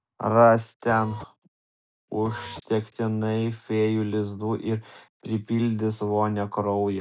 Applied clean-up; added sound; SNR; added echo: none; Printer; 14 dB; none.